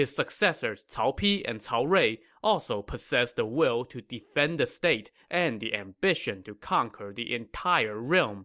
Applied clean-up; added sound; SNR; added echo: none; none; none; none.